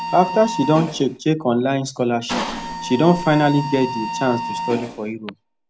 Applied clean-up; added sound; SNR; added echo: none; Mechanisms; 8 dB; none.